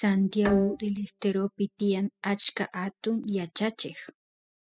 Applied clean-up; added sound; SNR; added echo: classical method spectral subtraction.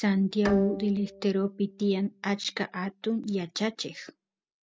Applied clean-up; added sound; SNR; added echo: none; Bowed string instrument; 13 dB; none.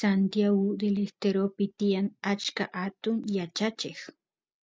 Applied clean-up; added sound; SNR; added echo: none; none; none; none.